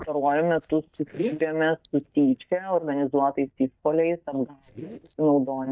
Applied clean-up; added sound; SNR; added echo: neural mask model DeepFilterNet 3.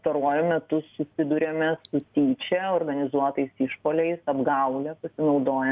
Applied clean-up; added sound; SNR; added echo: none; none; none; none.